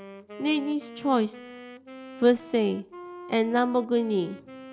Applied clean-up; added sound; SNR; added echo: none; Wind instrument, woodwind instrument; 16 dB; none.